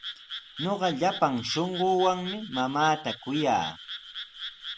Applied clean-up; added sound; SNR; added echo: none; Frog; 11 dB; none.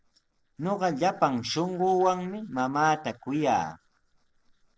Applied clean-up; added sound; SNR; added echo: neural separator model SepFormer DNS4.